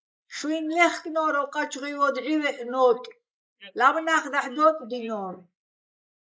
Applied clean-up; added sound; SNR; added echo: neural mask model Resemble Enhance denoiser.